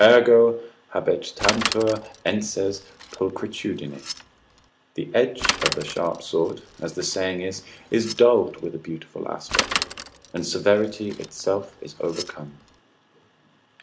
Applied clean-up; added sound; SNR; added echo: none; Bicycle; 8 dB; none.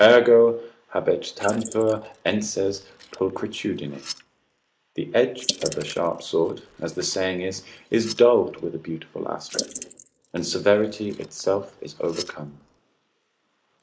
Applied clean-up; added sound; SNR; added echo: neural mask model Resemble Enhance denoiser.